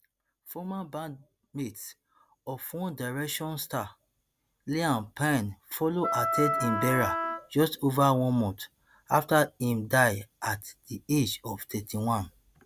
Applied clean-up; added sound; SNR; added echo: none; Wind instrument, woodwind instrument; 0 dB; none.